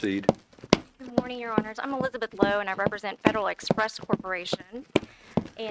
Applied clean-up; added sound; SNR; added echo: neural mask model RNNoise.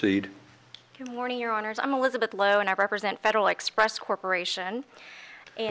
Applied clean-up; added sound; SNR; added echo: none; none; none; none.